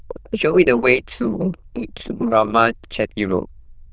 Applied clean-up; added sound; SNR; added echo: neural diffusion model UNIVERSE++.